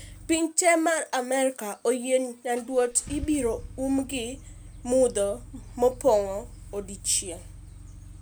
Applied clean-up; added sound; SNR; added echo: none; Engine starting / Car; 17 dB; none.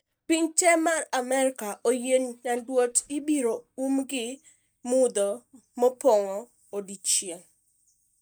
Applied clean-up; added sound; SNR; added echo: neural mask model DeepFilterNet 3.